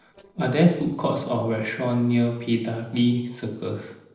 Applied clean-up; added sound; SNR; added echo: neural separator model SepFormer DNS4.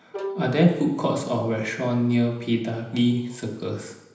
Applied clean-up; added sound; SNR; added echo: none; Bowed string instrument; 15 dB; reverberation time 0.9 s.